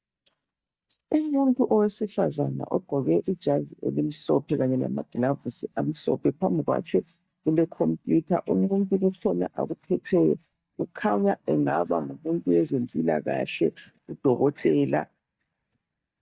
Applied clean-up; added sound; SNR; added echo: neural mask model DeepFilterNet 3.